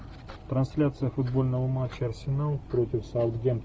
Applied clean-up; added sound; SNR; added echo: none; none; none; none.